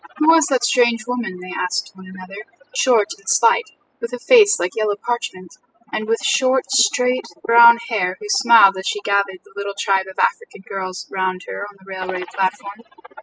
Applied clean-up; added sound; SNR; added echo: classical method spectral subtraction.